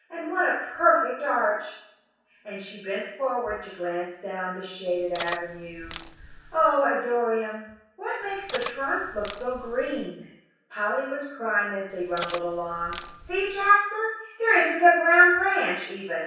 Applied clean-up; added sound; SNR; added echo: none; Cutlery, silverware; 12 dB; reverberation time 0.7 s.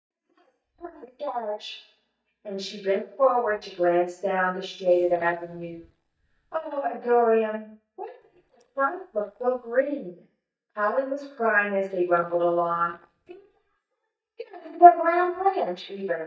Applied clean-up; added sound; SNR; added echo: neural mask model DeepFilterNet 3.